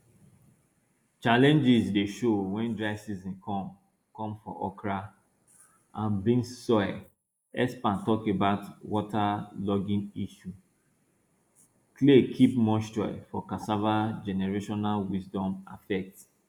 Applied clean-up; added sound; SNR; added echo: neural mask model Resemble Enhance denoiser.